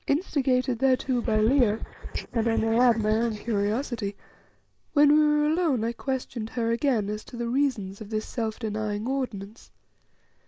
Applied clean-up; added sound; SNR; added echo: neural mask model Resemble Enhance denoiser.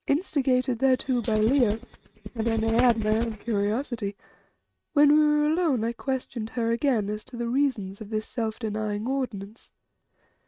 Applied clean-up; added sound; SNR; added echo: neural mask model RNNoise.